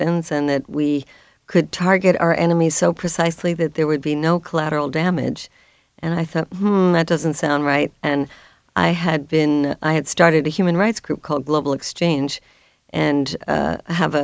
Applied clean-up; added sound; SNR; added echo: none; none; none; none.